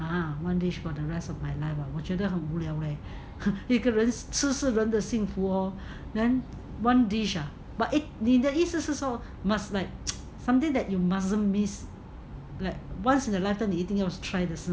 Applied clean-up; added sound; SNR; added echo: none; none; none; none.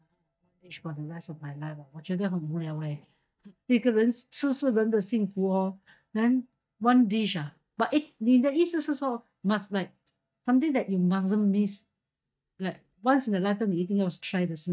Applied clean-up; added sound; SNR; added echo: neural mask model DeepFilterNet 3.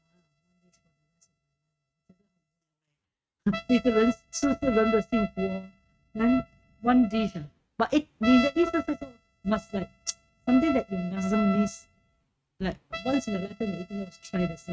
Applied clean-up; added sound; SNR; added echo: neural mask model RNNoise.